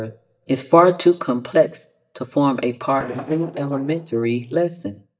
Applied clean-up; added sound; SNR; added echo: neural mask model DeepFilterNet 3.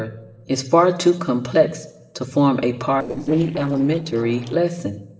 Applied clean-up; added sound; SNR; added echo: neural separator model SepFormer DNS4.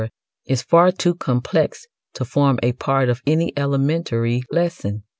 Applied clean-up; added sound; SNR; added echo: none; none; none; none.